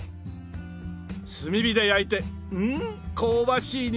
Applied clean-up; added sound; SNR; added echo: none; none; none; none.